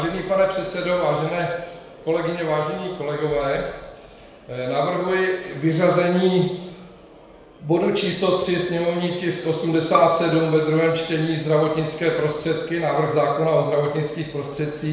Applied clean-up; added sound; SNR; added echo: none; Bowed string instrument; 9 dB; reverberation time 1.0 s.